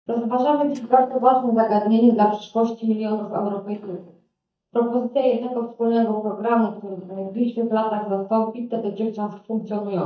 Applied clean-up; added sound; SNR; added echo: neural mask model DeepFilterNet 3.